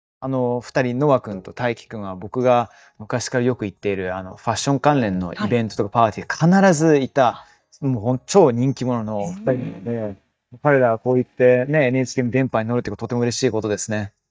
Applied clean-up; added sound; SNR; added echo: neural mask model DeepFilterNet 3.